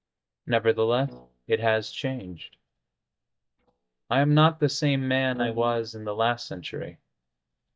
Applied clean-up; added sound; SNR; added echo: neural mask model DeepFilterNet 3.